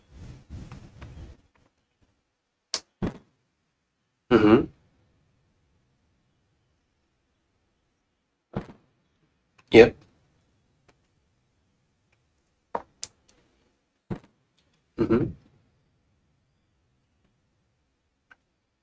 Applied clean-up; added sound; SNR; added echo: neural mask model RNNoise.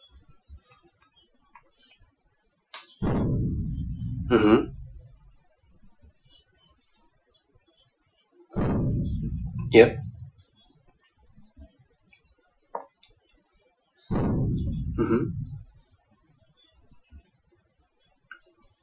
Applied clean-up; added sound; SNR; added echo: classical method Wiener filter.